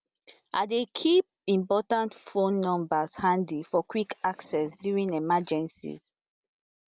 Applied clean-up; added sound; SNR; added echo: none; none; none; none.